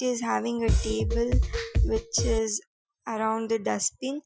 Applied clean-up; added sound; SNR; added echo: classical method Wiener filter.